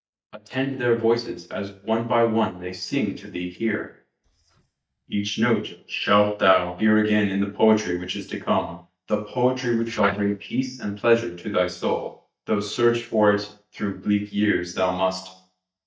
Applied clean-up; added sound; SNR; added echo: neural mask model DeepFilterNet 3.